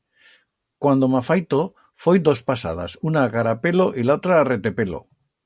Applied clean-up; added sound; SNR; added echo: none; none; none; none.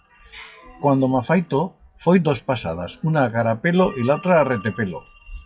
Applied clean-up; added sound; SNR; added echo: classical method WPE with log-MMSE.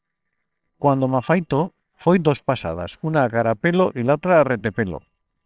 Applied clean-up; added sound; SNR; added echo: neural separator model SepFormer WHAMR!.